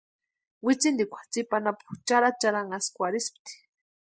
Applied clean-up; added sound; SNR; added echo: none; none; none; none.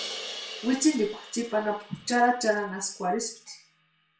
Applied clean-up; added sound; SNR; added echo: none; Crash cymbal; 15 dB; reverberation time 0.4 s.